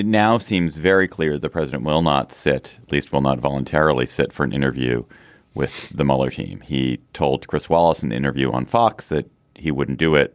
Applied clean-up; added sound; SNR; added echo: none; none; none; none.